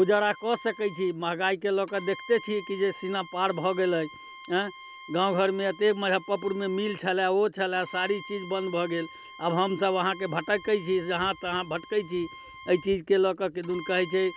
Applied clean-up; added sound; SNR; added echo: none; Bowed string instrument; 18 dB; none.